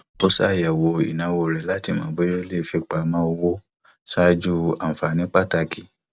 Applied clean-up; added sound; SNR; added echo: none; Cutlery, silverware; 14 dB; none.